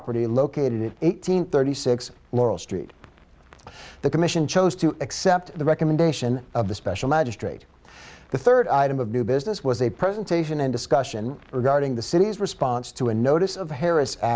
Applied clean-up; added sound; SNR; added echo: none; none; none; none.